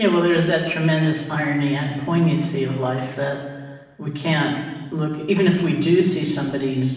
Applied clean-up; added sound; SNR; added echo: none; none; none; reverberation time 1.2 s.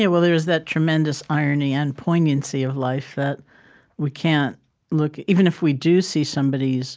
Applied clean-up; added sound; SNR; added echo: none; none; none; none.